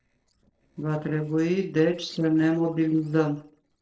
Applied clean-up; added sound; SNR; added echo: neural separator model SepFormer DNS4.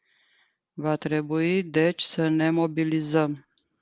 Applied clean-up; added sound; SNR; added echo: none; none; none; none.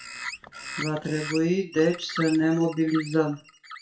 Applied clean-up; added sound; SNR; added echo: classical method WPE with log-MMSE.